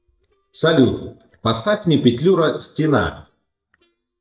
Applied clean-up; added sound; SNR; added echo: neural mask model DeepFilterNet 3.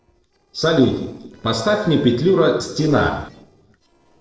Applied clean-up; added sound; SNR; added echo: neural separator model SepFormer DNS4.